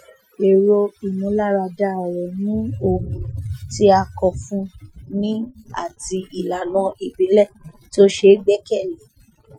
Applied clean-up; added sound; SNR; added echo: classical method Wiener filter.